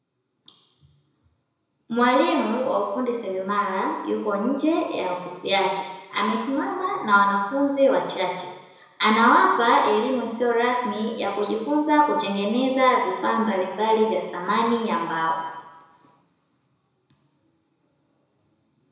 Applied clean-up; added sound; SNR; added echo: none; none; none; reverberation time 0.9 s.